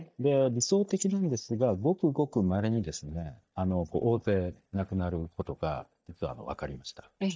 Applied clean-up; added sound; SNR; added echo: neural mask model DeepFilterNet 3.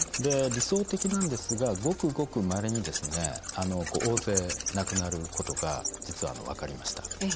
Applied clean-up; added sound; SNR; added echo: none; Wild animals; 4 dB; none.